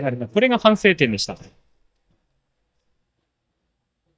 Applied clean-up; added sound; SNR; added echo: neural mask model DeepFilterNet 3.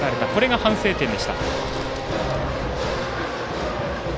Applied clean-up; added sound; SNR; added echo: none; Wind; 12 dB; none.